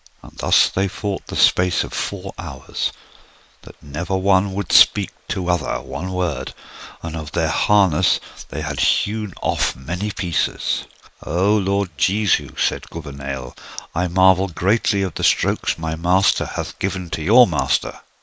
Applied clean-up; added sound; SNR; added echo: neural mask model Resemble Enhance denoiser.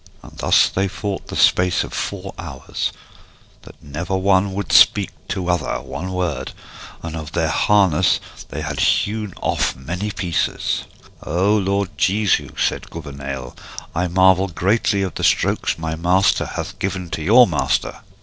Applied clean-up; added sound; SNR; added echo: neural separator model SepFormer DNS4.